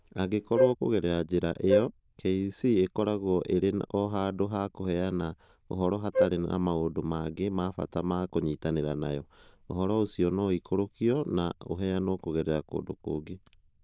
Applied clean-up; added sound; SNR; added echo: neural diffusion model UNIVERSE++.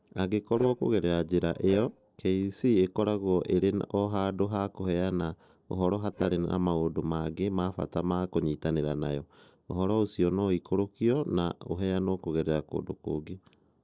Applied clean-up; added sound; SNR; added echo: neural separator model SepFormer DNS4.